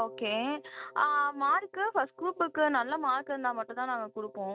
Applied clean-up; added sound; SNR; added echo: neural mask model RNNoise.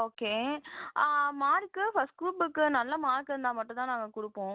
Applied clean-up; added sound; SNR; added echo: none; none; none; none.